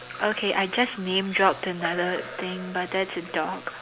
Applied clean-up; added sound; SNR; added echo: none; Drip / Trickle, dribble / Splash, splatter; 14 dB; none.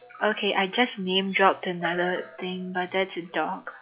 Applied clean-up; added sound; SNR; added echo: classical method log-MMSE.